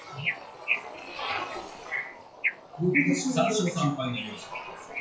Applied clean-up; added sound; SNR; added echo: classical method WPE with log-MMSE.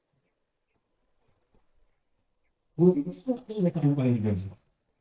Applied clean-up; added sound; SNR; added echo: neural mask model DeepFilterNet 3.